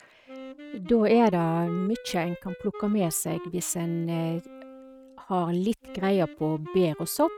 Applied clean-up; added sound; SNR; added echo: neural mask model RNNoise.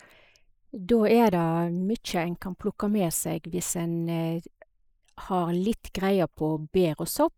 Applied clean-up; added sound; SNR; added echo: neural mask model Resemble Enhance denoiser.